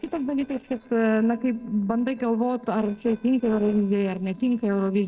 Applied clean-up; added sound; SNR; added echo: neural separator model SepFormer DNS4.